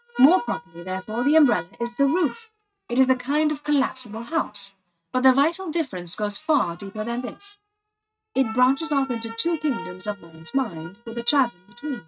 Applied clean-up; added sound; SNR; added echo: neural mask model RNNoise.